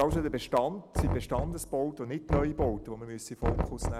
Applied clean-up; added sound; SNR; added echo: none; Knock; 2 dB; none.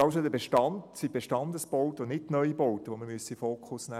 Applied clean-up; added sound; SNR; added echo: none; none; none; none.